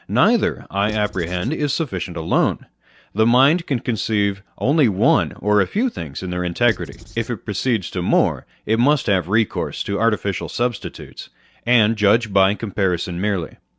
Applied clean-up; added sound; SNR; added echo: none; Writing; 17 dB; none.